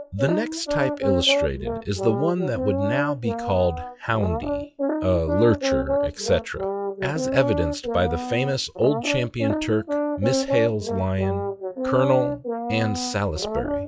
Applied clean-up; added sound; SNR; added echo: classical method log-MMSE.